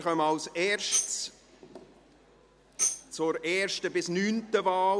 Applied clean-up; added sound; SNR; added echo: none; Tambourine; 5 dB; none.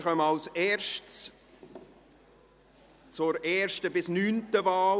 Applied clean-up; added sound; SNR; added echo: none; none; none; none.